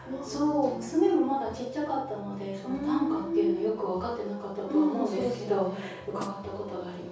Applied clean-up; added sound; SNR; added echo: none; Snare drum; 16 dB; reverberation time 0.6 s.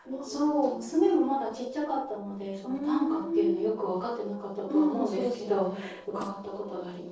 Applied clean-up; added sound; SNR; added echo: neural separator model SepFormer DNS4.